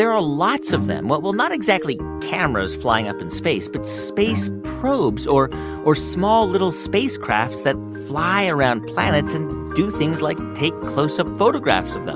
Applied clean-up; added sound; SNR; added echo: none; Bowed string instrument; 12 dB; none.